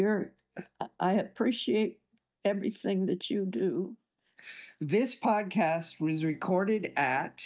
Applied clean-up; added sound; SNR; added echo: neural mask model DeepFilterNet 3.